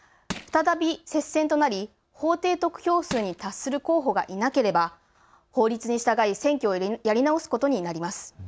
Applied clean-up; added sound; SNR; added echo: none; Crushing; 13 dB; none.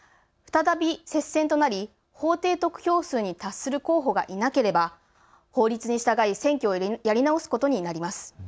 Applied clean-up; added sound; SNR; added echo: none; none; none; none.